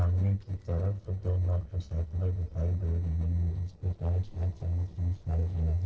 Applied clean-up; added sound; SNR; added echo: neural separator model SepFormer DNS4.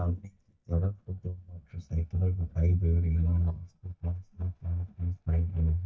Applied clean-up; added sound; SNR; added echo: neural mask model DeepFilterNet 3.